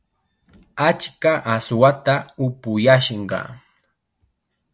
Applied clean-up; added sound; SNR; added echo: none; none; none; none.